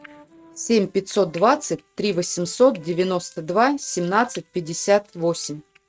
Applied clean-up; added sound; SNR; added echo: neural mask model RNNoise.